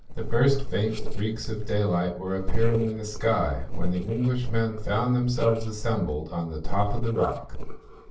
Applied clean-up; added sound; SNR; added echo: neural separator model SepFormer DNS4.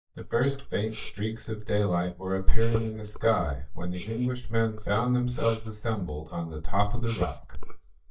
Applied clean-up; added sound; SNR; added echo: neural mask model DeepFilterNet 3.